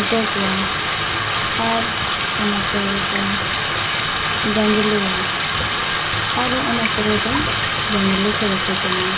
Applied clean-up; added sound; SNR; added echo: none; Bathtub (filling or washing); -3 dB; reverberation time 0.2 s.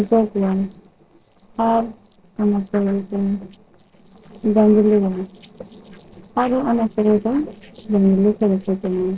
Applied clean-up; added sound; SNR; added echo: neural separator model SepFormer DNS4.